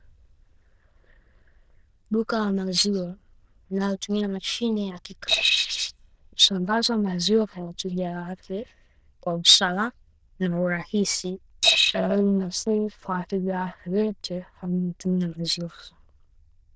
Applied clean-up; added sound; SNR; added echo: neural diffusion model UNIVERSE++.